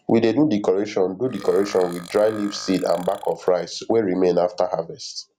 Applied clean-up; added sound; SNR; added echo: none; Burping, eructation; 20 dB; none.